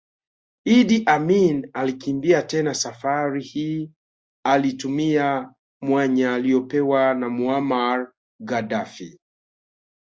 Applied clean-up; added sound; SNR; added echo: none; none; none; none.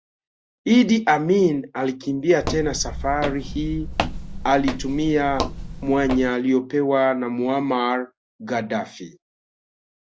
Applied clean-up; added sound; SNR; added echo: none; Walk, footsteps; 6 dB; none.